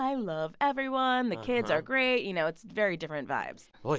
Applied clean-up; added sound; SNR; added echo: none; none; none; none.